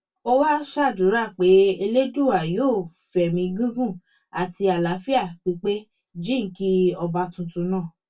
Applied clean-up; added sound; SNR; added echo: none; none; none; reverberation time 0.1 s.